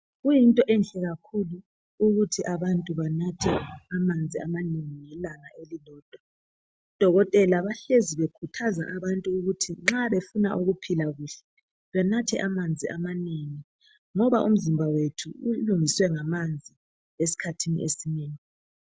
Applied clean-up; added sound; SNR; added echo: none; none; none; none.